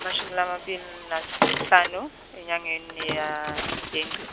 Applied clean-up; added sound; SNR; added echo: none; Bird; 4 dB; none.